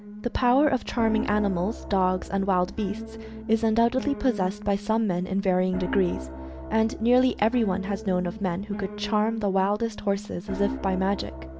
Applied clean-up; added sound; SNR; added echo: none; Piano; 11 dB; none.